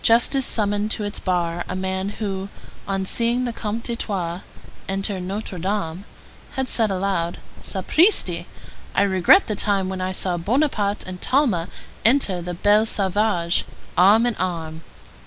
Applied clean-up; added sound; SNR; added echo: none; none; none; none.